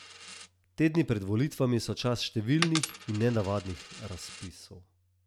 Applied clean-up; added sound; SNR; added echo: none; Coin (dropping); 12 dB; none.